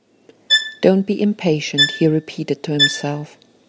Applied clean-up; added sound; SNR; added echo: none; Bowed string instrument; 2 dB; none.